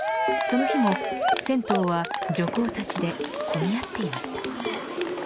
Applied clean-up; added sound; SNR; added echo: none; Cheering; 2 dB; none.